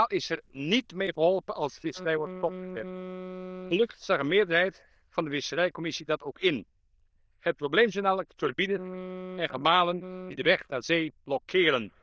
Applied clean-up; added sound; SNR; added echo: neural diffusion model UNIVERSE++.